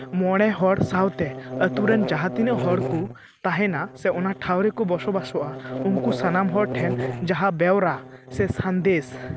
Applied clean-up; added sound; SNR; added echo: none; Buzz; 8 dB; none.